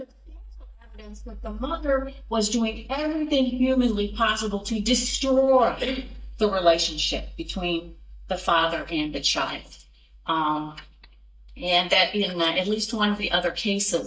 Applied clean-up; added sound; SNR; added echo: neural mask model DeepFilterNet 3.